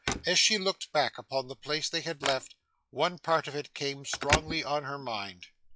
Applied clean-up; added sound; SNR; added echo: classical method log-MMSE.